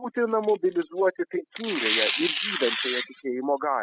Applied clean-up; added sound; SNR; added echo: classical method spectral subtraction.